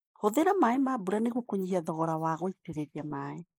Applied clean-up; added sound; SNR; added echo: neural mask model Resemble Enhance denoiser.